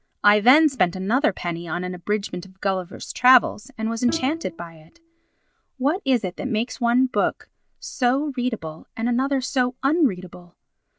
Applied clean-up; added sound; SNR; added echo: none; Bowed string instrument; 16 dB; none.